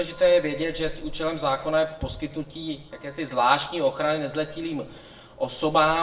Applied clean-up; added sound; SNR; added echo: none; Church bell; 17 dB; reverberation time 0.6 s.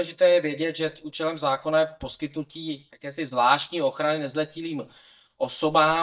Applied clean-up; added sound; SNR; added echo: neural mask model DeepFilterNet 3.